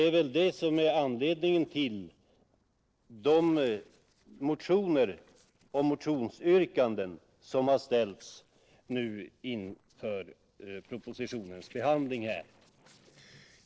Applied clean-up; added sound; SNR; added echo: neural separator model SepFormer DNS4.